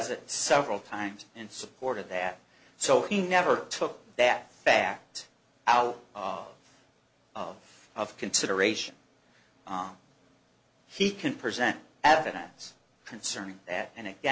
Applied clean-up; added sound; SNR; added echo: none; none; none; none.